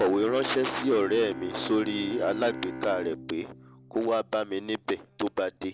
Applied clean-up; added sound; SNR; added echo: none; Bowed string instrument; 12 dB; none.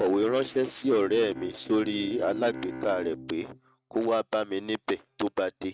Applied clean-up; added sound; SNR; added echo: neural mask model RNNoise.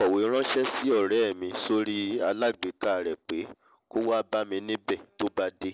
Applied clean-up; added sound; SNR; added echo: none; none; none; none.